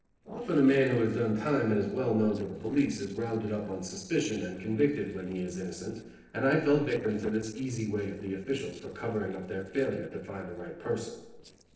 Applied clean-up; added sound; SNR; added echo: neural separator model SepFormer DNS4.